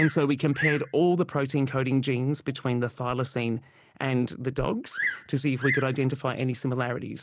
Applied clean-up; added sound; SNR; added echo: none; Bird vocalization, bird call, bird song; 11 dB; none.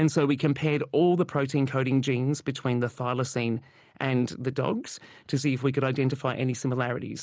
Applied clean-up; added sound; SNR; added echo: none; none; none; none.